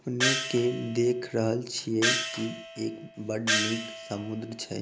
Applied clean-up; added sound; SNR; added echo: none; Gong; 2 dB; none.